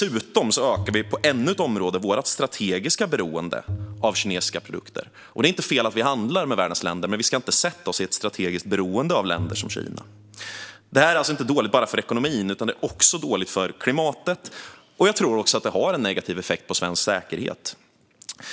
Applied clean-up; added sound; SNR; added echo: none; Bowed string instrument; 14 dB; none.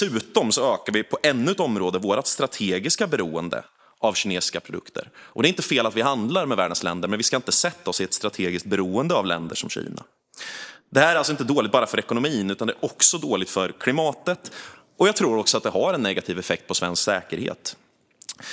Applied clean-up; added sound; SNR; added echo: neural mask model Resemble Enhance denoiser.